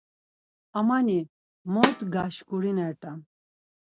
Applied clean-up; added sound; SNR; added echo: none; Snare drum; 2 dB; none.